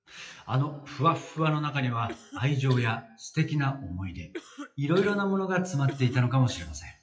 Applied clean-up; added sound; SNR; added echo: classical method WPE with log-MMSE.